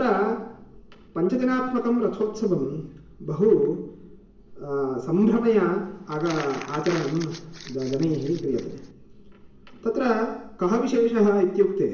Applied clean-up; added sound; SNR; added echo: none; Crumpling, crinkling; 16 dB; reverberation time 0.8 s.